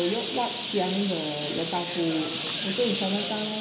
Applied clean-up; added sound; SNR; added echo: none; Bird; 4 dB; reverberation time 0.9 s.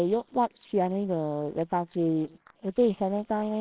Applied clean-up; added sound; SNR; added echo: neural separator model SepFormer WHAMR!.